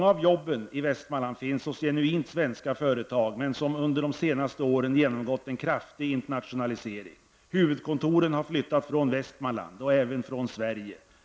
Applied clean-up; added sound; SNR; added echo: none; none; none; none.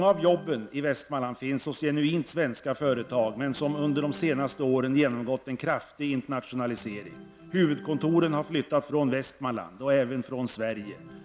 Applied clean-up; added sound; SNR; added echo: none; Organ; 20 dB; none.